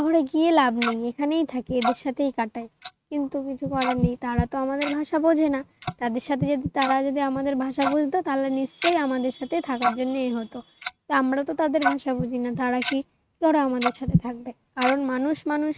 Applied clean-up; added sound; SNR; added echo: neural mask model RNNoise.